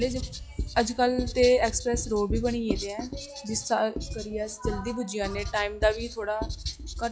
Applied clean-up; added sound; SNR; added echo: classical method log-MMSE.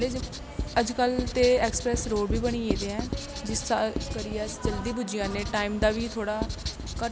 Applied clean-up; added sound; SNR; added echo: none; Writing; 5 dB; none.